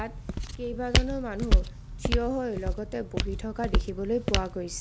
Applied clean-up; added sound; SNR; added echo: none; Walk, footsteps; -4 dB; none.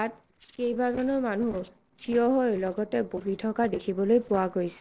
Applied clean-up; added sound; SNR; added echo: neural separator model SepFormer DNS4.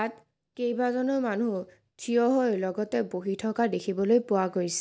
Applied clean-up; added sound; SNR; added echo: none; none; none; none.